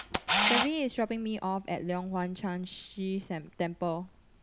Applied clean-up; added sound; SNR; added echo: none; Camera; 0 dB; none.